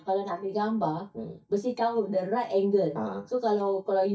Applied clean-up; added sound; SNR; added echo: neural mask model DeepFilterNet 3.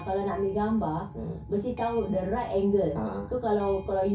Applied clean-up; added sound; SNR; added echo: none; Boat, Water vehicle; 14 dB; reverberation time 0.3 s.